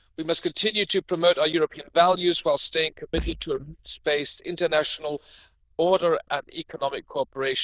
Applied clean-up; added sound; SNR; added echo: neural diffusion model UNIVERSE++.